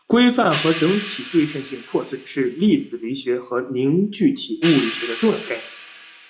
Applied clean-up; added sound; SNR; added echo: none; Hi-hat; 10 dB; reverberation time 0.4 s.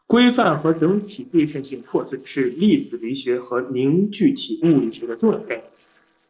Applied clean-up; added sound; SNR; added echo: neural separator model SepFormer DNS4.